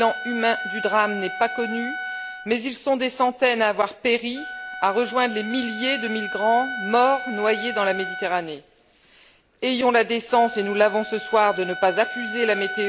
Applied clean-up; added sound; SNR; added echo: none; Wind instrument, woodwind instrument; 10 dB; none.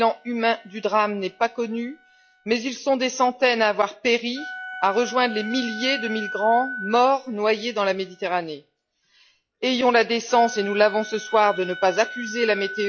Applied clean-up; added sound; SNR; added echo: classical method log-MMSE.